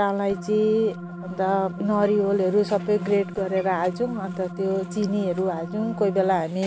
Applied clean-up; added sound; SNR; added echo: none; Organ; 11 dB; none.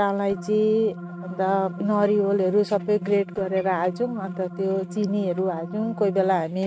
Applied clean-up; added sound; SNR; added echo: neural mask model RNNoise.